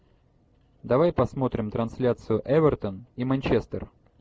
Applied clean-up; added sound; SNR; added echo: none; none; none; none.